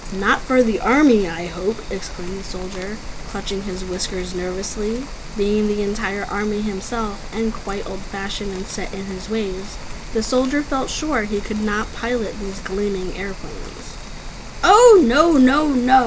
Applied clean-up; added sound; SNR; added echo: none; Rain; 10 dB; none.